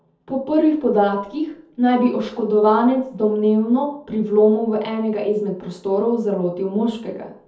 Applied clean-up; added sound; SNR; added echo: none; none; none; reverberation time 0.5 s.